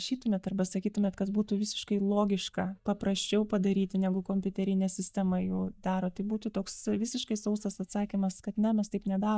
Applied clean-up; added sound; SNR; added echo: neural mask model DeepFilterNet 3.